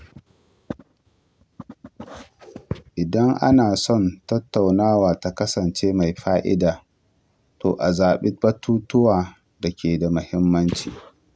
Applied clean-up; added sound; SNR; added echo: none; none; none; none.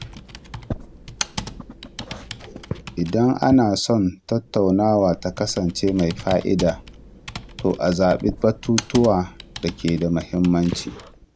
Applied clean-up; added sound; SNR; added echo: none; Computer keyboard; 14 dB; none.